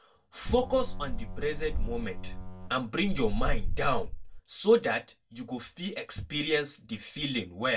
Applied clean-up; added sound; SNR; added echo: none; Boat, Water vehicle; -1 dB; reverberation time 0.1 s.